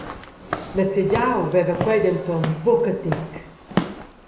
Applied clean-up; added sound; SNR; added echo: none; Walk, footsteps / Siren; 8 dB; reverberation time 0.5 s.